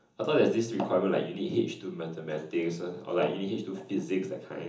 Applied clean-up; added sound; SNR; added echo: none; none; none; reverberation time 0.7 s.